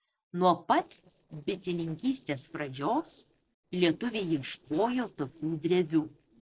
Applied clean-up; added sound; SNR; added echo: neural separator model SepFormer DNS4.